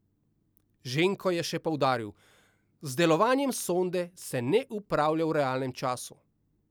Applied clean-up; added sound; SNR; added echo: none; none; none; none.